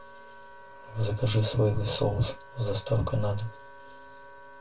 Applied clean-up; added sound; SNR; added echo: none; Wind instrument, woodwind instrument; 20 dB; reverberation time 0.2 s.